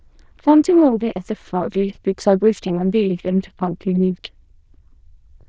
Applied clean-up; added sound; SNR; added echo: neural diffusion model UNIVERSE++.